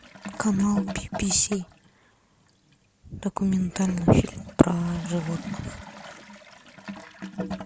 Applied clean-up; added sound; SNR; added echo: none; Toilet flush / Gurgling; 12 dB; none.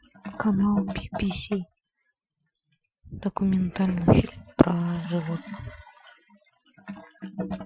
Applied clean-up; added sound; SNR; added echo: classical method Wiener filter.